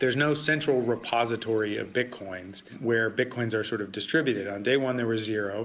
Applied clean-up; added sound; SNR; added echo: none; none; none; none.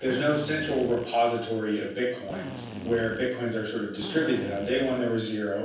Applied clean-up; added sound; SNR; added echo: none; Drill; 13 dB; reverberation time 0.7 s.